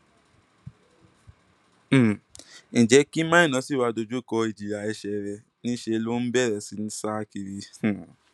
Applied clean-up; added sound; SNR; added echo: none; none; none; none.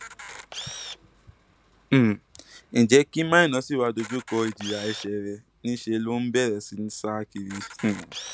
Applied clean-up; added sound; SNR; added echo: none; Camera; 16 dB; none.